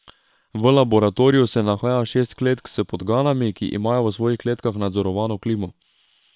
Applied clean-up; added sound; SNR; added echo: neural separator model SepFormer WHAM!.